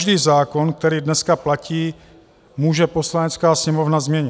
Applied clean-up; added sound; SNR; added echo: none; none; none; none.